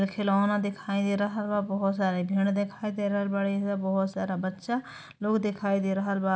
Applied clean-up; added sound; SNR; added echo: none; none; none; none.